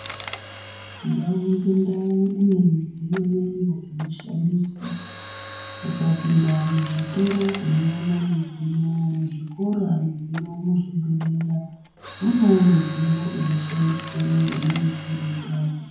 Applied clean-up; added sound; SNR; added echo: none; Mechanisms; 14 dB; reverberation time 0.9 s.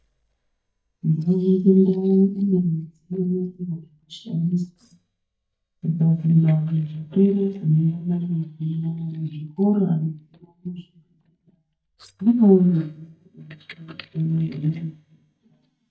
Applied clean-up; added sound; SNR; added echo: neural mask model DeepFilterNet 3.